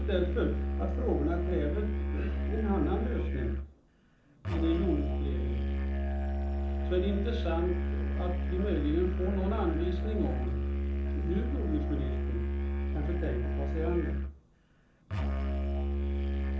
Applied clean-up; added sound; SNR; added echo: none; Musical instrument; -4 dB; reverberation time 1.2 s.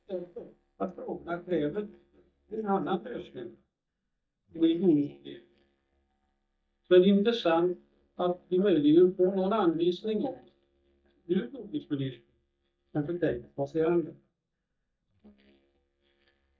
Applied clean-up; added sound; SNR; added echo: neural mask model DeepFilterNet 3.